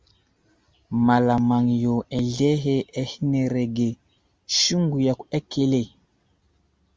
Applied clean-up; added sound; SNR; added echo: none; none; none; none.